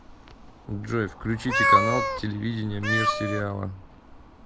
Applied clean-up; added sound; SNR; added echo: none; Meow; -2 dB; none.